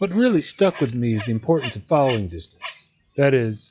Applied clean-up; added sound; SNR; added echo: classical method log-MMSE.